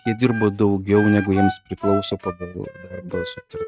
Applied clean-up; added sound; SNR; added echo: neural mask model RNNoise.